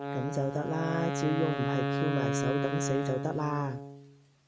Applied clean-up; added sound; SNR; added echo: none; Wind instrument, woodwind instrument; 0 dB; none.